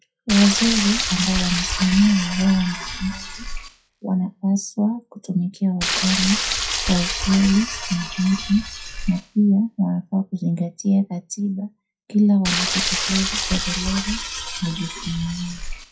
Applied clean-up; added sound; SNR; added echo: classical method WPE with log-MMSE.